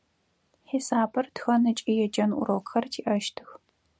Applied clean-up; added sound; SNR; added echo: none; none; none; none.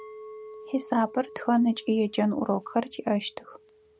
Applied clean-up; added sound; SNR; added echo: none; Chink, clink; 19 dB; none.